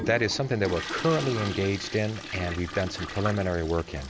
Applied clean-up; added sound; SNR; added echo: none; Toilet flush; 9 dB; none.